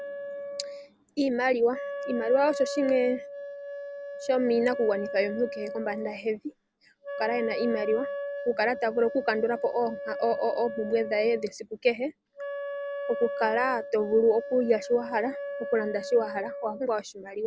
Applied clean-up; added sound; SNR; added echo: none; Wind instrument, woodwind instrument; 9 dB; none.